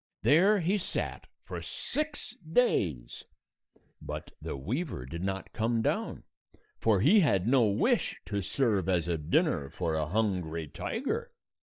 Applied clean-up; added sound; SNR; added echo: neural mask model DeepFilterNet 3.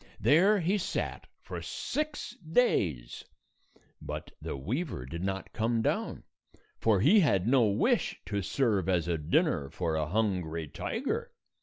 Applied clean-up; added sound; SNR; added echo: none; none; none; none.